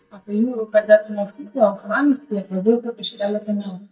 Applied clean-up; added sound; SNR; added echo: neural mask model DeepFilterNet 3.